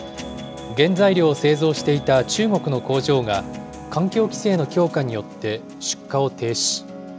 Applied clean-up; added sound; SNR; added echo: none; none; none; none.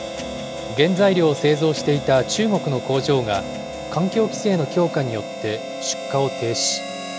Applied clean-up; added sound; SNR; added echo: none; Harmonica; 11 dB; none.